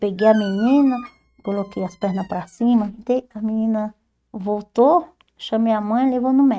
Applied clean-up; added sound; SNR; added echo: neural mask model RNNoise.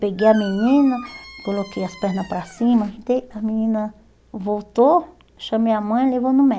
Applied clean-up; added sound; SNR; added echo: none; Squeak; 19 dB; none.